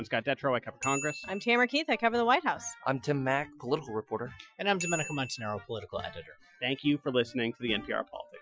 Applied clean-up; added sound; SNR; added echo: classical method Wiener filter.